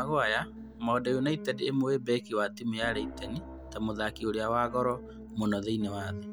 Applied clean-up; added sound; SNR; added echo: none; Piano; 12 dB; none.